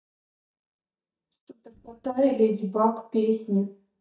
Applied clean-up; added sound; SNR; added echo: neural mask model DeepFilterNet 3.